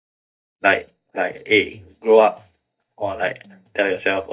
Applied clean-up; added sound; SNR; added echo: neural mask model DeepFilterNet 3.